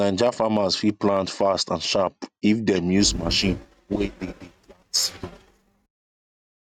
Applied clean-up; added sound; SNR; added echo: neural mask model RNNoise.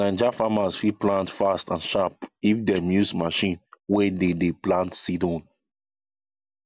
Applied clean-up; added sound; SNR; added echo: none; none; none; none.